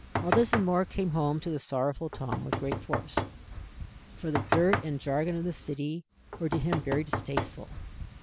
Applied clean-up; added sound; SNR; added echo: none; Knock; 4 dB; none.